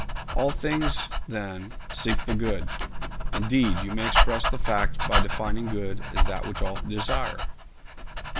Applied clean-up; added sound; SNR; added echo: none; Dog; -5 dB; none.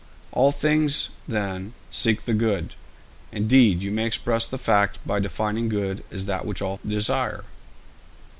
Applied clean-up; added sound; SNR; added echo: none; none; none; none.